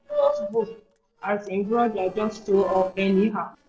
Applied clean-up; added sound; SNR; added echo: neural separator model SepFormer DNS4.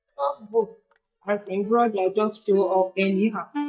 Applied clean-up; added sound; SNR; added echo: neural mask model DeepFilterNet 3.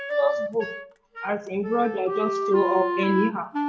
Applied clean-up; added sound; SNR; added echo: none; Wind instrument, woodwind instrument; 3 dB; reverberation time 0.4 s.